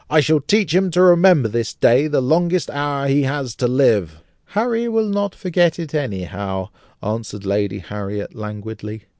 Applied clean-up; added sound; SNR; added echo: none; none; none; none.